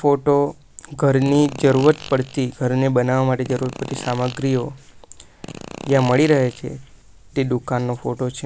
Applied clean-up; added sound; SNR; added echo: none; Fart; 17 dB; none.